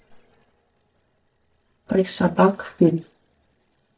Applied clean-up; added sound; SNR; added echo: neural mask model DeepFilterNet 3.